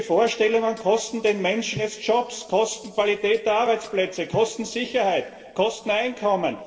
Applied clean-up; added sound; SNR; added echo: neural separator model SepFormer DNS4.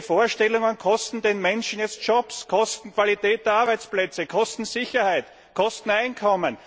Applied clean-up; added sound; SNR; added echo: none; none; none; none.